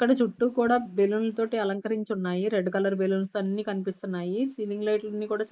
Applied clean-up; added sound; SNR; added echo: neural mask model Resemble Enhance denoiser.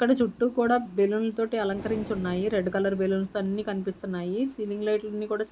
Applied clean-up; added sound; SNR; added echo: none; Breathing; 20 dB; none.